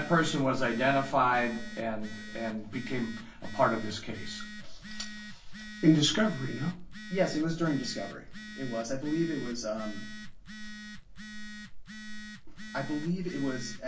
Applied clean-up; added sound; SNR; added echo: none; Telephone; 10 dB; reverberation time 0.3 s.